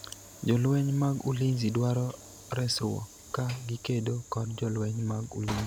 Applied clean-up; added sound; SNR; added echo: none; Sliding door / Train; 18 dB; none.